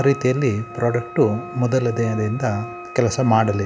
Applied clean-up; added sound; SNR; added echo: none; Wind instrument, woodwind instrument + Organ; 14 dB; none.